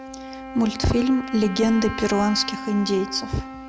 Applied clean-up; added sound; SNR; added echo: none; Wind instrument, woodwind instrument; 11 dB; none.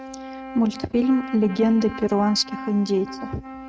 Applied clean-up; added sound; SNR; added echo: neural mask model RNNoise.